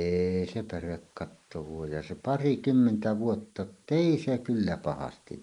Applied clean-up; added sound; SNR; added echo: neural mask model Resemble Enhance denoiser.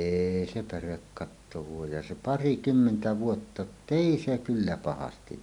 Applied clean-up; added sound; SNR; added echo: none; none; none; none.